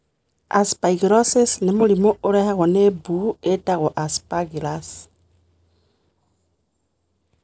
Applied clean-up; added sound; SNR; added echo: neural separator model SepFormer DNS4.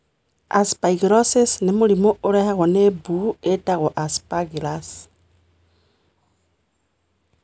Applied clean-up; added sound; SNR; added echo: none; none; none; none.